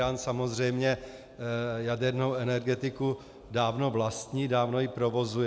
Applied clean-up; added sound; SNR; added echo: none; none; none; none.